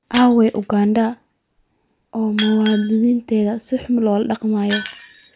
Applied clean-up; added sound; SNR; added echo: none; Shatter; 15 dB; none.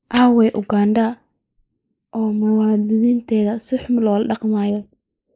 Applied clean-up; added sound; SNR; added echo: neural mask model Resemble Enhance denoiser.